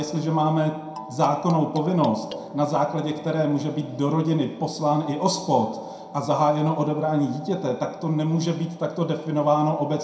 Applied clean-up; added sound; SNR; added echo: none; Marimba, xylophone; 16 dB; reverberation time 0.5 s.